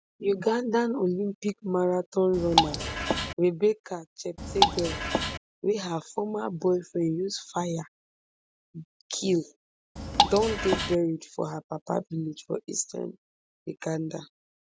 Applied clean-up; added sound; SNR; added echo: none; Drip / Water; -2 dB; none.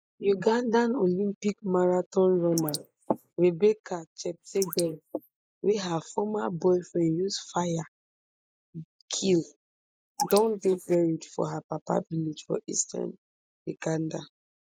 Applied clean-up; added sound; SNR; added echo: neural mask model Resemble Enhance denoiser.